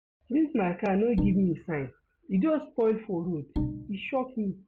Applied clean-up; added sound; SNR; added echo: none; Bowed string instrument; 7 dB; none.